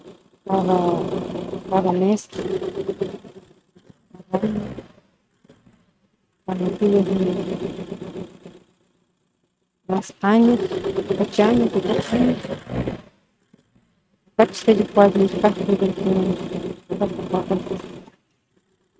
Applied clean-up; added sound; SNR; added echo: neural mask model RNNoise.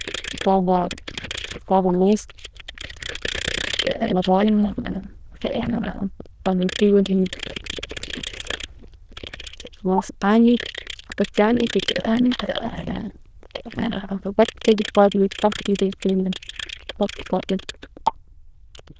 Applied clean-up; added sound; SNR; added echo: neural diffusion model UNIVERSE++.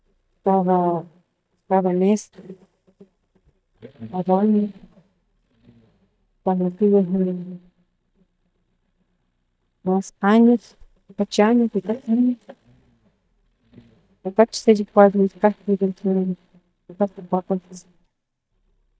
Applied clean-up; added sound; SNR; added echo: neural mask model DeepFilterNet 3.